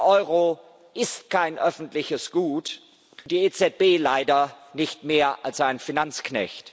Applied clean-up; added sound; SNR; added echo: none; none; none; none.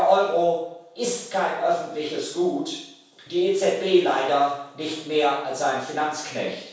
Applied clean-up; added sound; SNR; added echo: none; none; none; reverberation time 0.7 s.